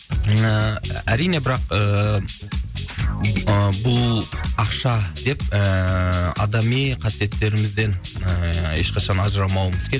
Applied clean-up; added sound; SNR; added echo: none; none; none; none.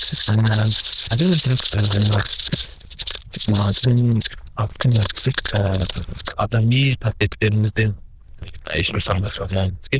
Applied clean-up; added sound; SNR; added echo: neural diffusion model UNIVERSE++.